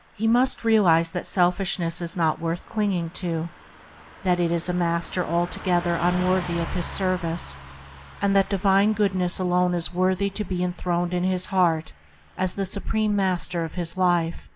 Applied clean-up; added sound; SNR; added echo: none; Car passing by / Truck; 17 dB; none.